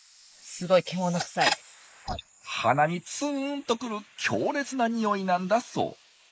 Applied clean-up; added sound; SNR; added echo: neural mask model Resemble Enhance denoiser.